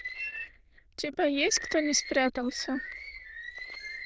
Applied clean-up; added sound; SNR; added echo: neural diffusion model UNIVERSE++.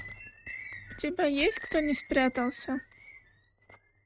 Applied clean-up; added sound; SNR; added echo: neural mask model RNNoise.